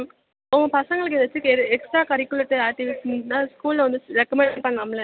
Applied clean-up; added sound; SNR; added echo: none; none; none; none.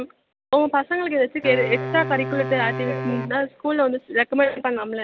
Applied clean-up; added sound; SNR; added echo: none; Wind instrument, woodwind instrument; 8 dB; none.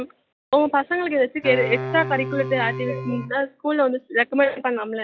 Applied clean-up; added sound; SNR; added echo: classical method log-MMSE.